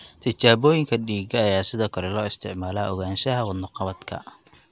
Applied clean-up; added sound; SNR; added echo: none; none; none; none.